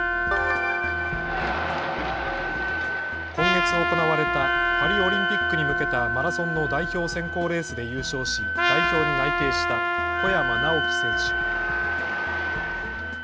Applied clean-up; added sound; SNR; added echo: none; Wind instrument, woodwind instrument + Trumpet; -3 dB; none.